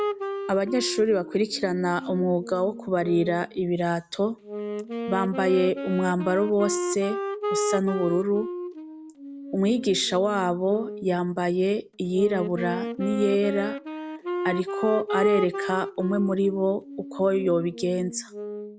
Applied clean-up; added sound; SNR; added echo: none; Wind instrument, woodwind instrument; 7 dB; none.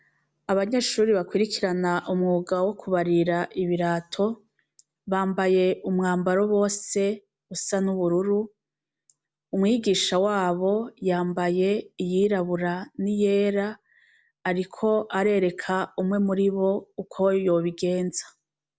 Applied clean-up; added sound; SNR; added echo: none; none; none; none.